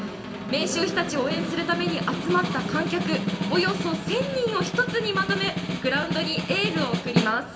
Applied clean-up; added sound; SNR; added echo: none; Snare drum; 3 dB; reverberation time 2.7 s.